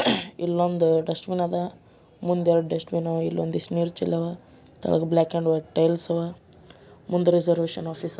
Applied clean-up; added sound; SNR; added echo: none; none; none; none.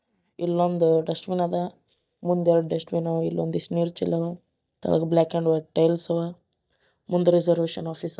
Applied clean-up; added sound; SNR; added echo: neural mask model DeepFilterNet 3.